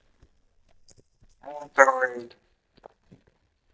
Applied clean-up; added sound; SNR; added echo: neural mask model DeepFilterNet 3.